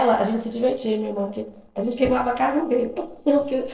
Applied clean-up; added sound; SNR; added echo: neural separator model SepFormer DNS4.